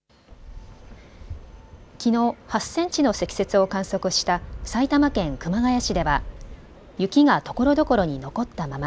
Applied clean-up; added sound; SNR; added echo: none; none; none; none.